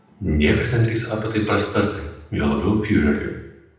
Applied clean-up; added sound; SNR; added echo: none; Cutlery, silverware; 19 dB; reverberation time 0.8 s.